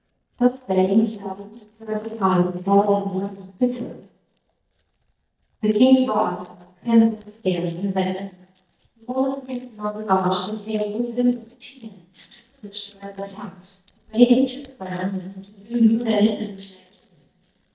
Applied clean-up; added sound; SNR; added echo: neural mask model DeepFilterNet 3.